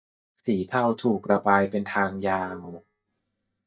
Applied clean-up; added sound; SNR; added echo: neural mask model DeepFilterNet 3.